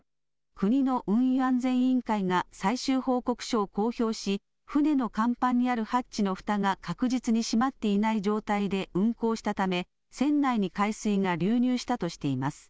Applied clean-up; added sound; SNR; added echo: none; none; none; none.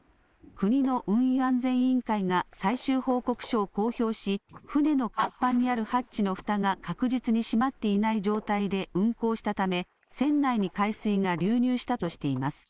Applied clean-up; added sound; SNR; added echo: neural mask model Resemble Enhance denoiser.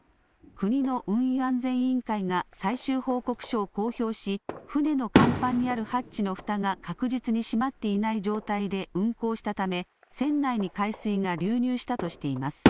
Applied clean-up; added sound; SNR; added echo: none; Fireworks; 6 dB; none.